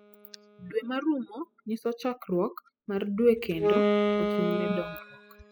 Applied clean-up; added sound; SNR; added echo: classical method spectral subtraction.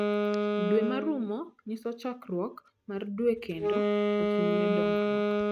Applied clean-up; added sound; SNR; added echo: neural mask model RNNoise.